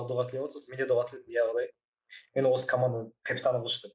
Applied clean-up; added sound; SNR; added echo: neural mask model Resemble Enhance denoiser.